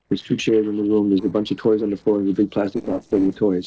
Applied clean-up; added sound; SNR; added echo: neural separator model SepFormer DNS4.